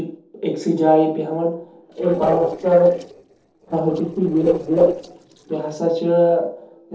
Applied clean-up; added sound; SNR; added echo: neural separator model SepFormer DNS4.